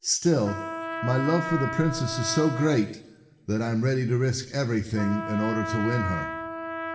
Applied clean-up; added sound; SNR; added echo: none; Trumpet; 8 dB; reverberation time 1.2 s.